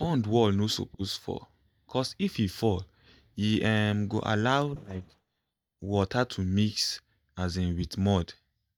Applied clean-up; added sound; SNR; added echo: neural mask model DeepFilterNet 3.